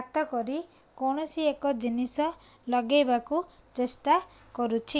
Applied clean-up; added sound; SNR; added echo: none; none; none; none.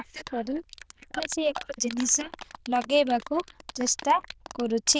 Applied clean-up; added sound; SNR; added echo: neural diffusion model UNIVERSE++.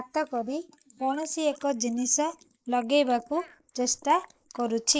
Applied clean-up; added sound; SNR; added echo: neural mask model Resemble Enhance denoiser.